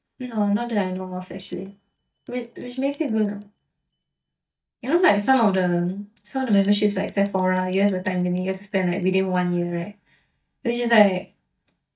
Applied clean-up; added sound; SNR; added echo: neural mask model DeepFilterNet 3.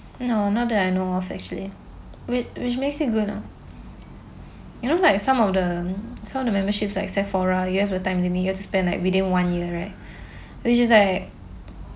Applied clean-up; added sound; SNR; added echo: none; none; none; none.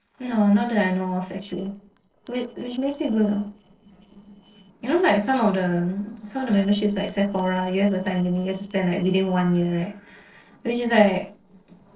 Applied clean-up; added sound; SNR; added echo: neural separator model SepFormer DNS4.